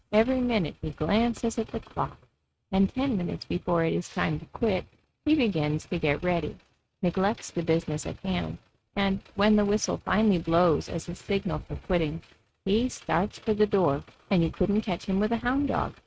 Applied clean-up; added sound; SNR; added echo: neural mask model RNNoise.